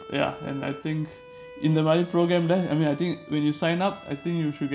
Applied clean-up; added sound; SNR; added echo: none; Bowed string instrument; 19 dB; reverberation time 1.6 s.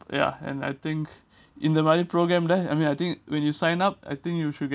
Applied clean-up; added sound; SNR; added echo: none; none; none; none.